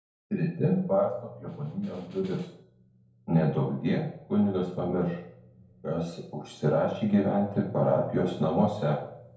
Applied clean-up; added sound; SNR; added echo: none; Snare drum; 20 dB; reverberation time 2.3 s.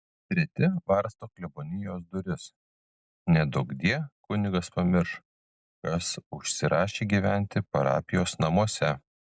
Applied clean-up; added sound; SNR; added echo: none; none; none; none.